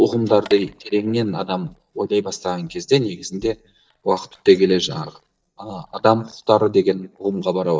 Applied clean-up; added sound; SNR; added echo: neural mask model DeepFilterNet 3.